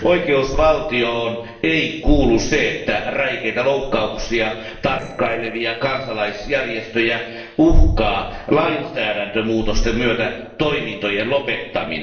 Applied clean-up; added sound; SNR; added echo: neural separator model SepFormer DNS4.